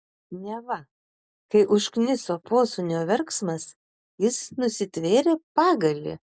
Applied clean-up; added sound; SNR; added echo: none; none; none; none.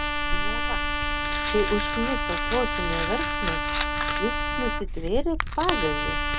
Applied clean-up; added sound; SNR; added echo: none; Tearing + Trumpet; -5 dB; none.